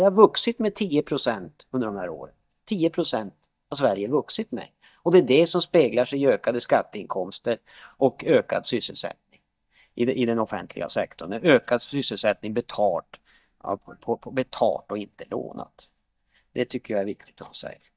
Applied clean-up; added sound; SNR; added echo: neural mask model DeepFilterNet 3.